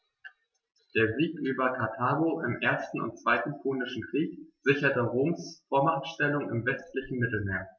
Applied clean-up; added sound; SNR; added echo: none; none; none; none.